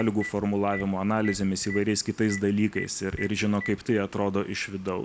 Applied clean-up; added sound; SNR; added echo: none; Telephone; 15 dB; none.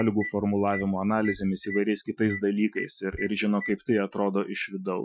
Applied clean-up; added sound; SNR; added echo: classical method Wiener filter.